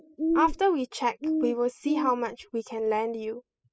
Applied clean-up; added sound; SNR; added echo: classical method spectral subtraction.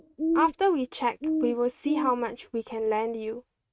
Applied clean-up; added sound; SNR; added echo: neural mask model RNNoise.